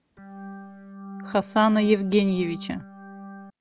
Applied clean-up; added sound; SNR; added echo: none; Organ; 15 dB; none.